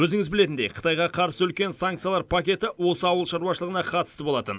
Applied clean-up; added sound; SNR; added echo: none; none; none; none.